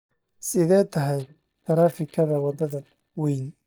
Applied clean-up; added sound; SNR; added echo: neural mask model DeepFilterNet 3.